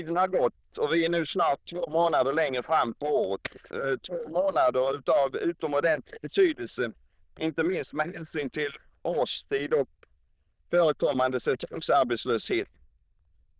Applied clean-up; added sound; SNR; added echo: neural diffusion model UNIVERSE++.